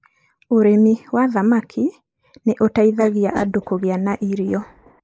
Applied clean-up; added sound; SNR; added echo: neural mask model Resemble Enhance denoiser.